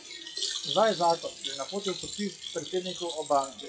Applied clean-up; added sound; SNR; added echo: classical method WPE with log-MMSE.